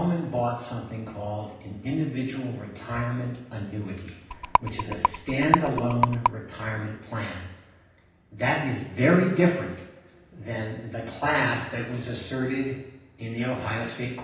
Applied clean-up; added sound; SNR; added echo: none; Rattle; -2 dB; reverberation time 0.9 s.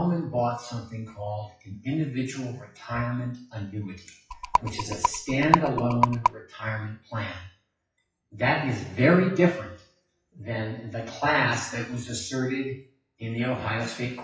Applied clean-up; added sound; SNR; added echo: classical method WPE with log-MMSE.